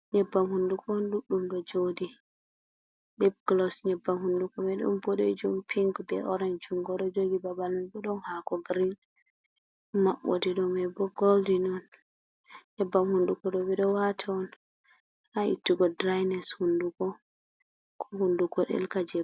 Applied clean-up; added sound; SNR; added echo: none; none; none; none.